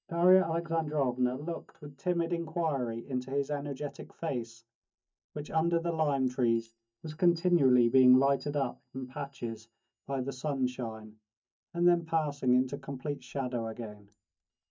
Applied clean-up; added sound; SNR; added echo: neural mask model DeepFilterNet 3.